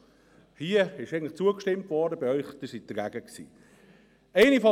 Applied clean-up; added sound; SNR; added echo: none; none; none; none.